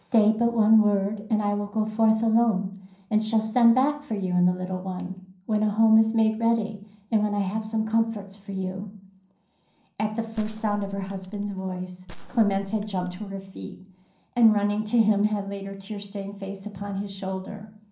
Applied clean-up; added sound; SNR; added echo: none; Gunshot, gunfire; 15 dB; reverberation time 0.6 s.